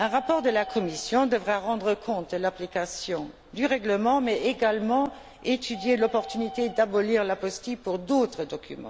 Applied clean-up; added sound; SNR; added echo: none; Bird; 19 dB; none.